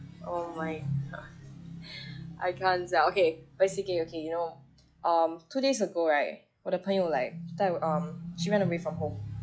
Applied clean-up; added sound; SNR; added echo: classical method log-MMSE.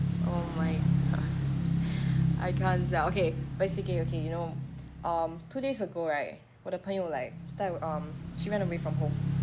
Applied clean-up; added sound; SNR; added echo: none; Motorcycle / Engine; -3 dB; none.